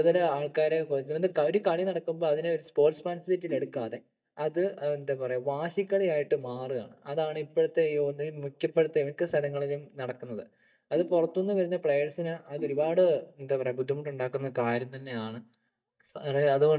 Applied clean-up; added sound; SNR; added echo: neural mask model DeepFilterNet 3.